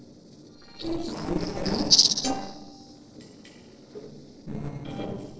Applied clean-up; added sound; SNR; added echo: neural separator model SepFormer DNS4.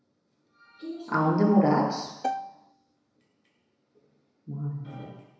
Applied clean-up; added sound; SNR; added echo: none; Bowed string instrument; 6 dB; reverberation time 1.0 s.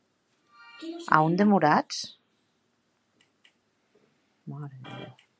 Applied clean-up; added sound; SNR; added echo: none; none; none; none.